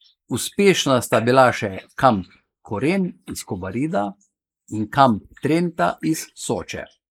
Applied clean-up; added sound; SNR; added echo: neural mask model Resemble Enhance denoiser.